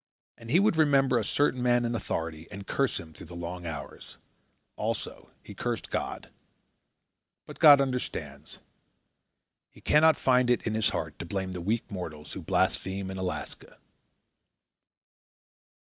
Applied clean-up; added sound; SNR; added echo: none; none; none; none.